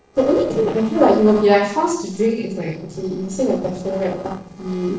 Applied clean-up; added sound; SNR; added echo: neural separator model SepFormer DNS4.